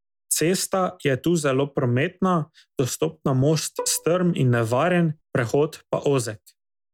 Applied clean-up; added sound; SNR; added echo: none; Bowed string instrument; 16 dB; none.